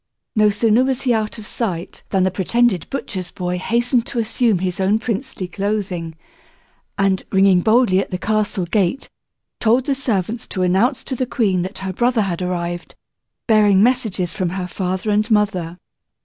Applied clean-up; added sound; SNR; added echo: none; none; none; none.